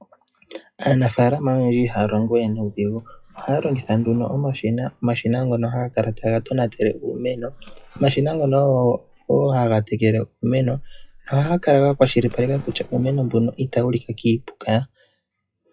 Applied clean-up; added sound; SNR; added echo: classical method WPE with log-MMSE.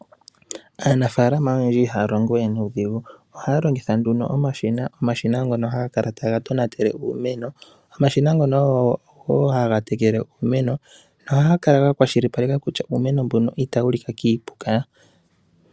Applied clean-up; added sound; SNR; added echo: none; none; none; none.